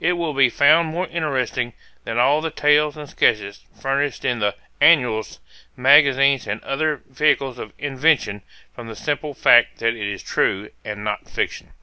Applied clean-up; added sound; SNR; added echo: none; none; none; none.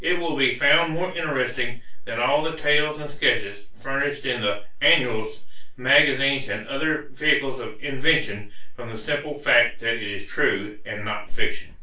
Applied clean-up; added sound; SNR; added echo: none; none; none; reverberation time 0.2 s.